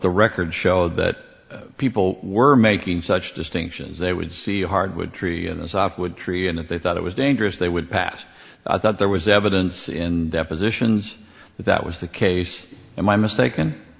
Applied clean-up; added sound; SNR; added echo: none; none; none; none.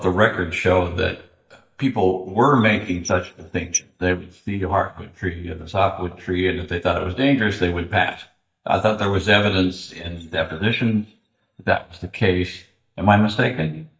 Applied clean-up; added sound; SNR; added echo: neural mask model DeepFilterNet 3.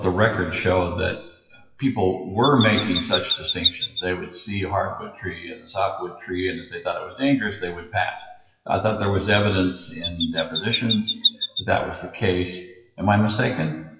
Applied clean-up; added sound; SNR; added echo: classical method WPE with log-MMSE.